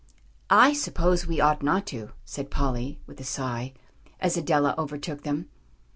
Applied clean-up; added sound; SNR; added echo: none; none; none; none.